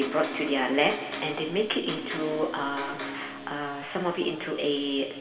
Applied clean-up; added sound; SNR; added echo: none; Electric guitar; 9 dB; reverberation time 2.2 s.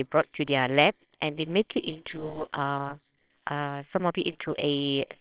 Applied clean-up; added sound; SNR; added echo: neural separator model SepFormer WHAMR!.